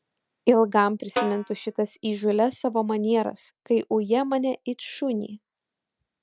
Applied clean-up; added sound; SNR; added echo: none; Snare drum; 9 dB; none.